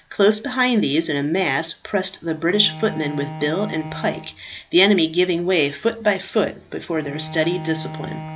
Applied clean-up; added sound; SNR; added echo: none; Bowed string instrument; 15 dB; none.